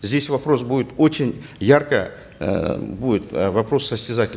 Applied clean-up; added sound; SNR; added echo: none; none; none; none.